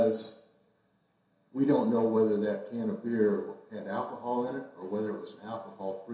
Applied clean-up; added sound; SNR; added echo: none; none; none; reverberation time 0.7 s.